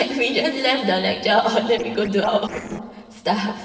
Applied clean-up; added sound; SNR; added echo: neural separator model SepFormer DNS4.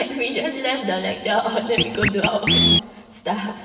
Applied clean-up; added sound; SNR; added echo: none; Scratching (performance technique); -1 dB; reverberation time 1.9 s.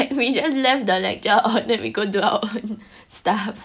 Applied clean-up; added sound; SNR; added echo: none; none; none; none.